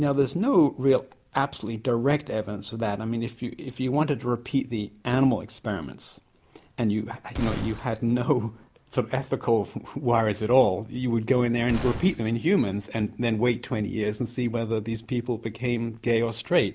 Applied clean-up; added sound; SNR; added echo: none; Glass; 10 dB; none.